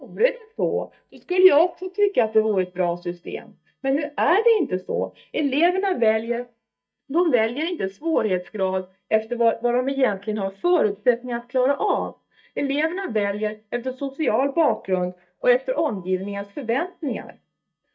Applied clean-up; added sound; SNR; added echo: neural mask model DeepFilterNet 3.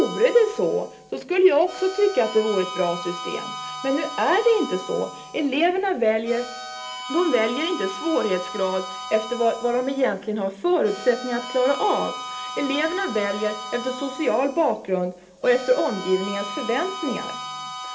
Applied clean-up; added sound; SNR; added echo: none; Harmonica; 11 dB; reverberation time 0.2 s.